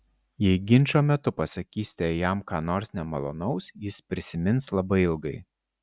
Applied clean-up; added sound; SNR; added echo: none; none; none; none.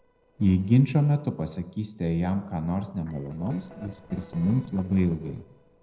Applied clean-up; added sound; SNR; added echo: neural separator model SepFormer DNS4.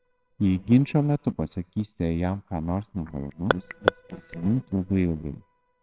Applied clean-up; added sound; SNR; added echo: neural separator model SepFormer WHAMR!.